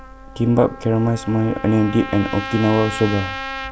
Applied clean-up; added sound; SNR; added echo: none; Trumpet; 11 dB; none.